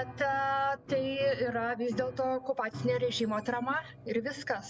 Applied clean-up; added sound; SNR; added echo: none; Piano; 14 dB; none.